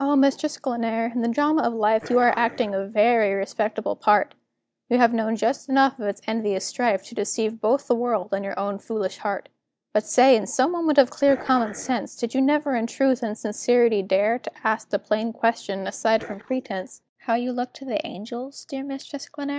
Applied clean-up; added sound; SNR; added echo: neural mask model DeepFilterNet 3.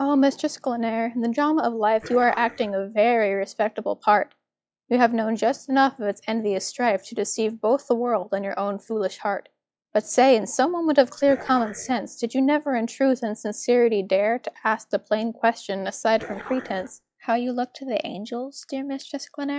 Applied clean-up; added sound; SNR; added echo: classical method log-MMSE.